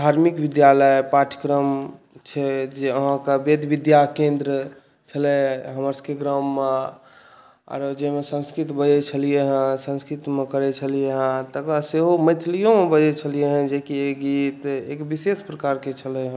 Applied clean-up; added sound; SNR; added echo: none; none; none; none.